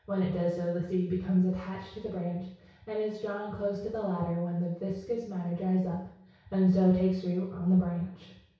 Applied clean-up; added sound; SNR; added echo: none; none; none; reverberation time 0.6 s.